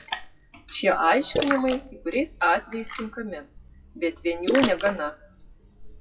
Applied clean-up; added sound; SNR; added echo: classical method WPE with log-MMSE.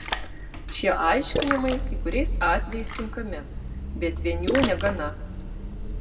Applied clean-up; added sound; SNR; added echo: none; Splash, splatter; 2 dB; reverberation time 1.3 s.